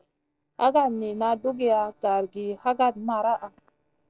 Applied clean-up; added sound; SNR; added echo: neural separator model SepFormer DNS4.